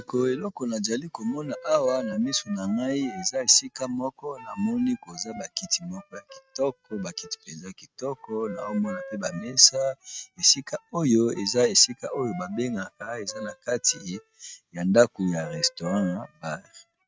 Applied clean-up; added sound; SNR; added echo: neural mask model RNNoise.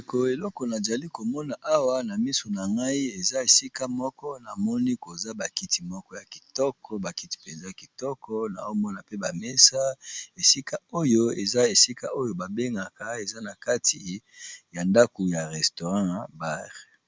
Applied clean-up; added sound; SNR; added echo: none; none; none; none.